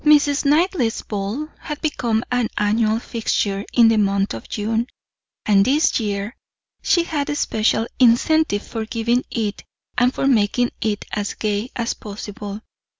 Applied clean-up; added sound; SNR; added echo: none; none; none; none.